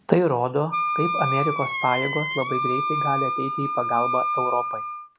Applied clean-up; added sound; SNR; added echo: none; Wind instrument, woodwind instrument; 1 dB; none.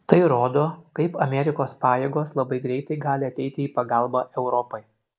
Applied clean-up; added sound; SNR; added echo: neural mask model Resemble Enhance denoiser.